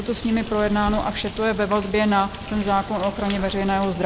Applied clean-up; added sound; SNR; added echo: none; Rain; 11 dB; none.